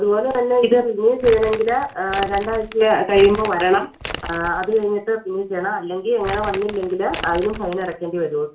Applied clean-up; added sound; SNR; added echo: none; Crumpling, crinkling; 13 dB; reverberation time 0.3 s.